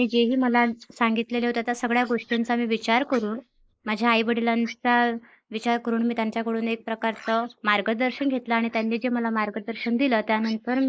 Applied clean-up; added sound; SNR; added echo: neural mask model Resemble Enhance denoiser.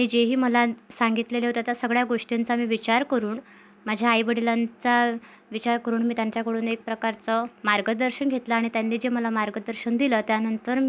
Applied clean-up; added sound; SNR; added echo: none; none; none; none.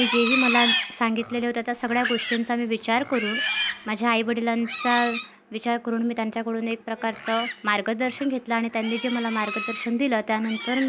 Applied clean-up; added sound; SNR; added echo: none; Livestock, farm animals, working animals; 5 dB; none.